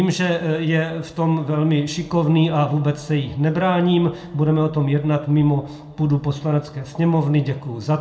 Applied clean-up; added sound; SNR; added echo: none; none; none; reverberation time 0.4 s.